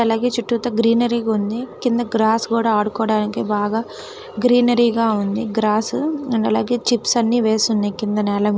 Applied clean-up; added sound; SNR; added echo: none; none; none; none.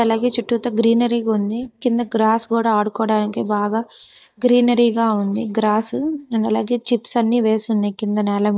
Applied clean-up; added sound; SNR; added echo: neural mask model DeepFilterNet 3.